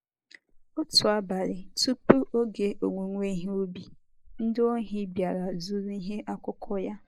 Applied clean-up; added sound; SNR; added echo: neural mask model Resemble Enhance denoiser.